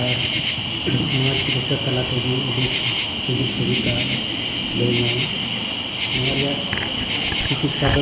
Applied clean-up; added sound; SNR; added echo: none; Cricket; -4 dB; reverberation time 1.1 s.